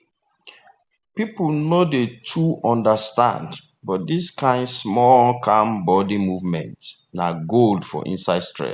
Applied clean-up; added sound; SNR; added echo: none; none; none; none.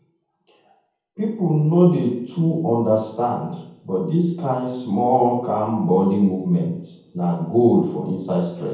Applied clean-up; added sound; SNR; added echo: none; none; none; reverberation time 0.9 s.